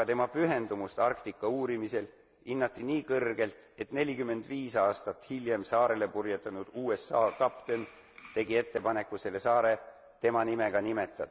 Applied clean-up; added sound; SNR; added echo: none; none; none; none.